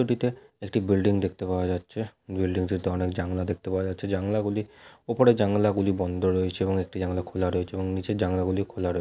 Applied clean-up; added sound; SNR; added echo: none; none; none; none.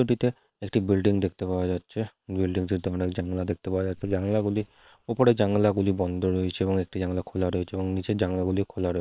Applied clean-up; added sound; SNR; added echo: neural separator model SepFormer WHAM!.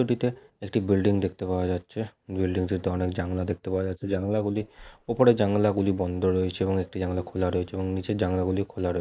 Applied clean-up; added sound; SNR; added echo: neural mask model Resemble Enhance denoiser.